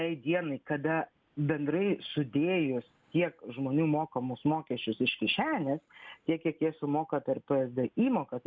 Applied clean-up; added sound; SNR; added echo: none; none; none; none.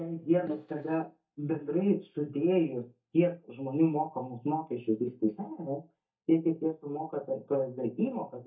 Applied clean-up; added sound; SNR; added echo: neural mask model DeepFilterNet 3.